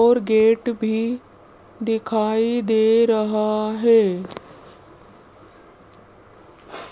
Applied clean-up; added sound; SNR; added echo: none; none; none; none.